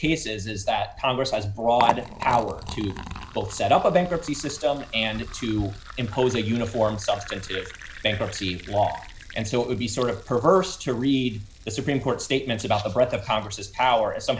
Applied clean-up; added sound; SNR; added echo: none; Liquid; 13 dB; none.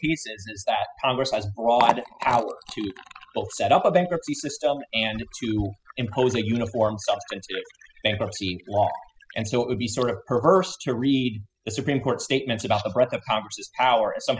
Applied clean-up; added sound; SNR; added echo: classical method spectral subtraction.